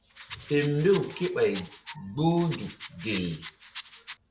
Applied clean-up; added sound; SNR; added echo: none; Rattle; 10 dB; none.